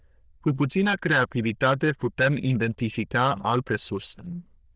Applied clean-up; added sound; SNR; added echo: neural diffusion model UNIVERSE++.